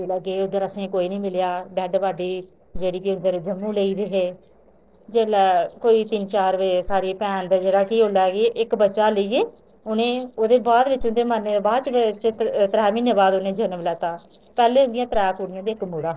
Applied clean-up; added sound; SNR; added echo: neural separator model SepFormer DNS4.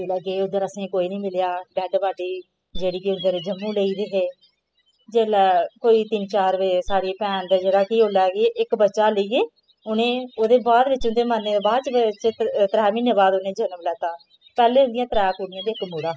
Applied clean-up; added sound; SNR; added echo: classical method spectral subtraction.